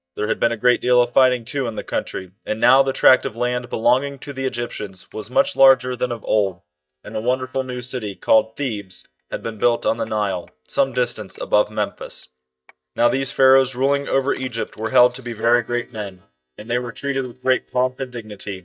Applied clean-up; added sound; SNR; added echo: neural mask model DeepFilterNet 3.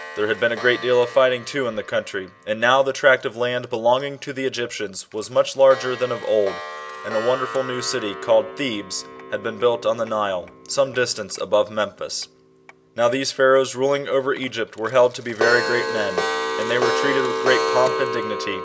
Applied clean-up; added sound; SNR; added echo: none; Clock; 8 dB; none.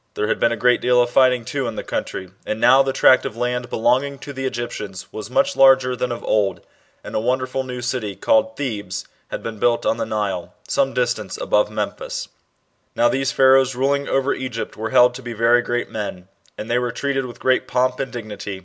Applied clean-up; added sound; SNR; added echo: none; none; none; none.